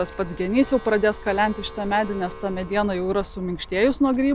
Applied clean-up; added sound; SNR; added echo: none; Clock; 19 dB; none.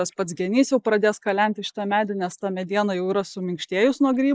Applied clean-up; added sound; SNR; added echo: neural mask model Resemble Enhance denoiser.